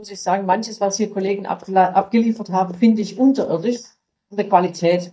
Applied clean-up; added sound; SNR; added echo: neural mask model DeepFilterNet 3.